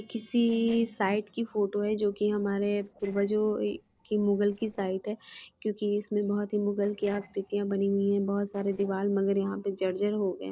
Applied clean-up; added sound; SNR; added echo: neural separator model SepFormer DNS4.